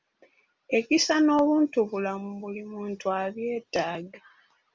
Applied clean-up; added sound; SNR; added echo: none; none; none; none.